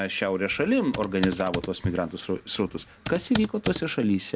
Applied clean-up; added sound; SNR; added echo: none; Computer keyboard; 7 dB; none.